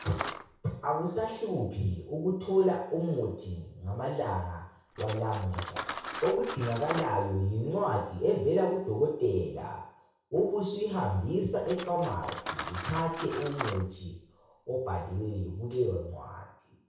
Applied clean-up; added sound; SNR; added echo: none; Cutlery, silverware; 12 dB; reverberation time 0.6 s.